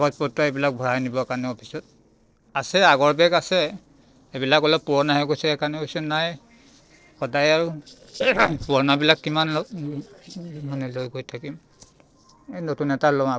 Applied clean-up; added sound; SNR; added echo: neural separator model SepFormer DNS4.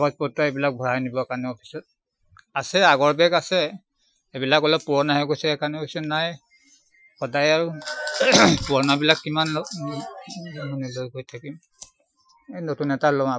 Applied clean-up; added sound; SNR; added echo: classical method Wiener filter.